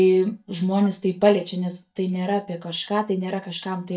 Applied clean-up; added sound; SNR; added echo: neural mask model DeepFilterNet 3.